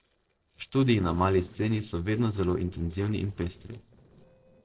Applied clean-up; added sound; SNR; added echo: neural separator model SepFormer DNS4.